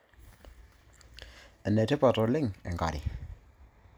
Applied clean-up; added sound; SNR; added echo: none; none; none; none.